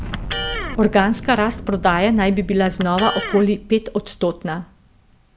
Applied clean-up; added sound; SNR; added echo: none; Explosion + Electric guitar; 10 dB; none.